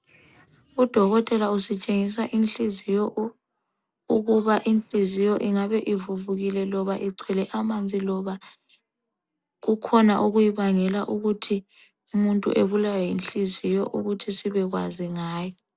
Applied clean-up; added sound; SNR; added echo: none; none; none; none.